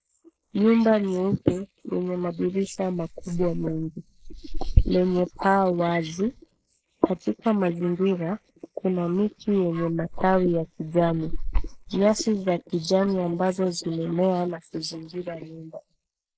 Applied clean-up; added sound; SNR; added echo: neural mask model Resemble Enhance denoiser.